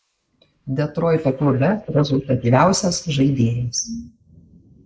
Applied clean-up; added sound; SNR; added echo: neural mask model Resemble Enhance denoiser.